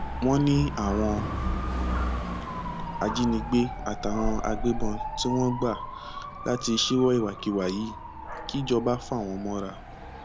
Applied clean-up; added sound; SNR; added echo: none; Motorcycle / Dog; 4 dB; none.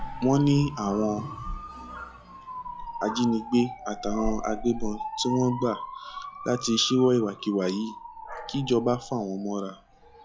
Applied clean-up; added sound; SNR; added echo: classical method log-MMSE.